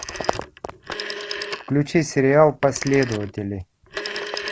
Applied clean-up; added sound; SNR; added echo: none; Telephone; 11 dB; none.